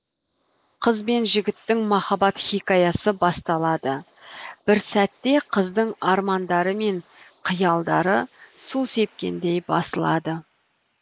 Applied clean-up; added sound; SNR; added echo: neural mask model Resemble Enhance denoiser.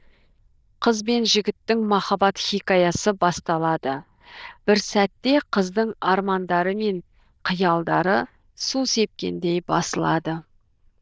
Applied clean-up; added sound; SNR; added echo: neural diffusion model UNIVERSE++.